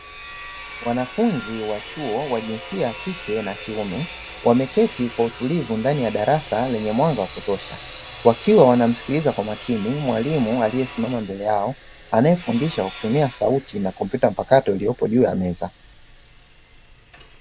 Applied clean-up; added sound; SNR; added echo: none; Sawing; 12 dB; none.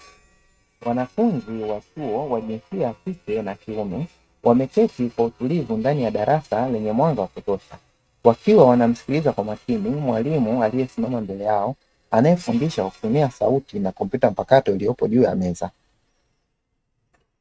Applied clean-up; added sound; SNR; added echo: neural mask model RNNoise.